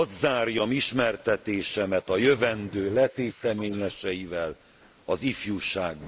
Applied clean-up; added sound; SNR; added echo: neural mask model Resemble Enhance denoiser.